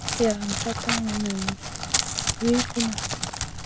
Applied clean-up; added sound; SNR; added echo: none; Crackle; 0 dB; none.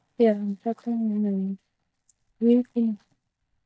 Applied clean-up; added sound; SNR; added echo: neural mask model DeepFilterNet 3.